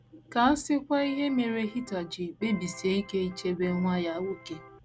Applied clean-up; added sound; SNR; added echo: none; Electric guitar; 18 dB; none.